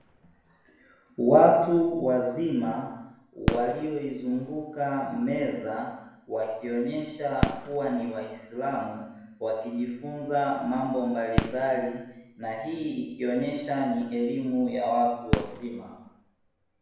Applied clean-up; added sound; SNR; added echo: none; Fireworks; 9 dB; reverberation time 0.9 s.